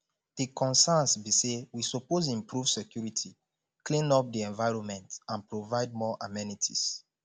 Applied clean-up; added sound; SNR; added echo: none; none; none; none.